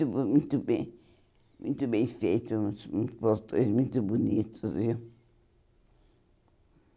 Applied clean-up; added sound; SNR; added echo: none; none; none; none.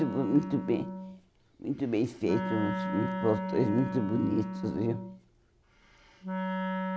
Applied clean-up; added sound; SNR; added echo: none; Wind instrument, woodwind instrument; 5 dB; none.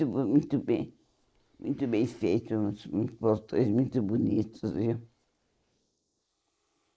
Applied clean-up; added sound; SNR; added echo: neural mask model Resemble Enhance denoiser.